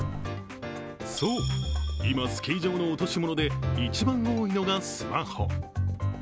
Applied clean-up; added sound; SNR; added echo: none; none; none; none.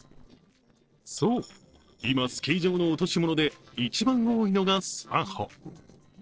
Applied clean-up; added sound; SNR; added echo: neural separator model SepFormer DNS4.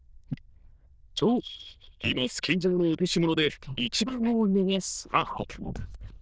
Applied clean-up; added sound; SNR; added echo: neural diffusion model UNIVERSE++.